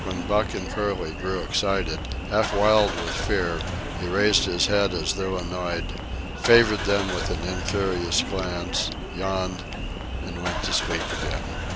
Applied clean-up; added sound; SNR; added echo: none; Engine starting / Car; 4 dB; none.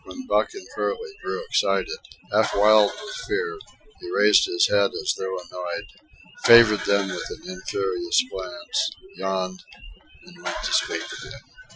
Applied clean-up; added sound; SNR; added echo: classical method Wiener filter.